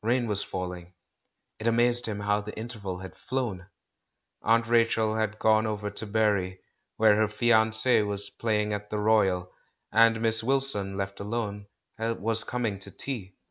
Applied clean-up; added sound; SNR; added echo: none; none; none; none.